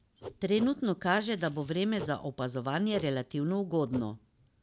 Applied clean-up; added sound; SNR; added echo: none; Writing; 17 dB; none.